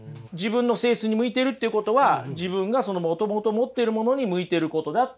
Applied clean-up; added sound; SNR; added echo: none; none; none; none.